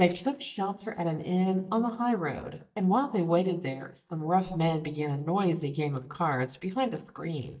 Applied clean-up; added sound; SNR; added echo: neural mask model DeepFilterNet 3.